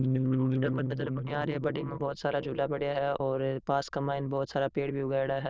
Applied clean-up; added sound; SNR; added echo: neural diffusion model UNIVERSE++.